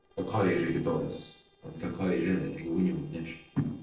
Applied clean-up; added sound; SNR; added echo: neural separator model SepFormer DNS4.